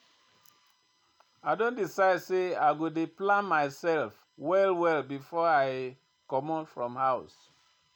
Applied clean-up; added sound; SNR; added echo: none; none; none; none.